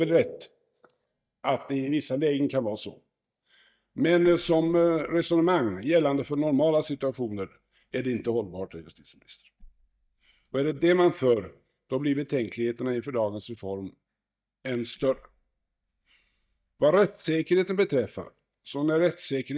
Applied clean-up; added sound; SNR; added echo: neural mask model DeepFilterNet 3.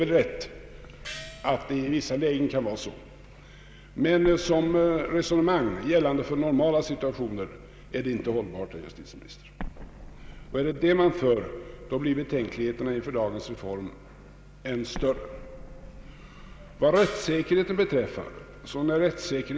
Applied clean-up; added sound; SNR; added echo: none; Explosion + Gong; 18 dB; none.